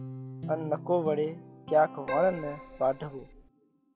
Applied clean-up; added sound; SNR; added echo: none; Keyboard (musical) + Guitar; 11 dB; none.